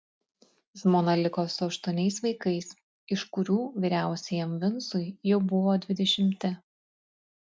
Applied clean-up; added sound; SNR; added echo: none; none; none; none.